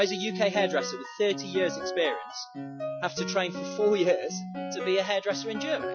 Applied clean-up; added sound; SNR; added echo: classical method Wiener filter.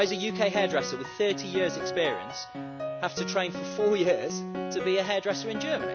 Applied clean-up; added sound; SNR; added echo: none; Piano; 6 dB; none.